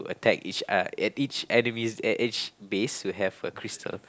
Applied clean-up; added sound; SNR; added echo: none; none; none; none.